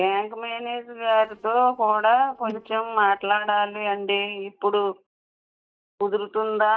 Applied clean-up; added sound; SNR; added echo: neural mask model DeepFilterNet 3.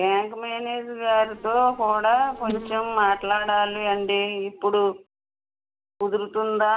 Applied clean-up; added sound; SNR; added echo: none; Insect; 14 dB; none.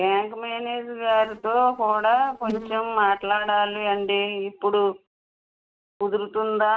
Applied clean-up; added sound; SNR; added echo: neural mask model RNNoise.